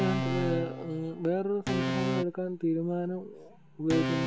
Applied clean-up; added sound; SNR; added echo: none; Organ; 3 dB; none.